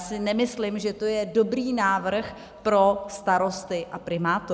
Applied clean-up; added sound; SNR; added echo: none; none; none; none.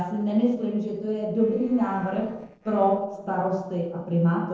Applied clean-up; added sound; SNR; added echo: neural separator model SepFormer DNS4.